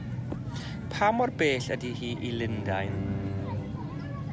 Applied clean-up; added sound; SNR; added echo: none; Bowed string instrument; 7 dB; none.